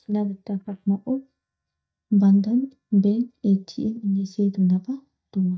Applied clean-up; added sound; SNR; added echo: neural mask model DeepFilterNet 3.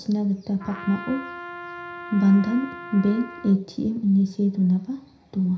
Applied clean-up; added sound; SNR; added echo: none; Trumpet; 14 dB; reverberation time 0.5 s.